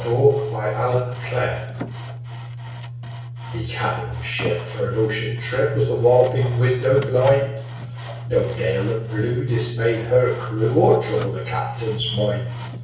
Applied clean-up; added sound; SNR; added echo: none; Sawing; 18 dB; reverberation time 0.6 s.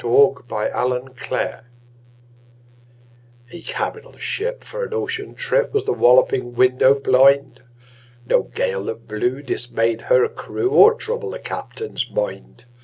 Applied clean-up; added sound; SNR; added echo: none; none; none; none.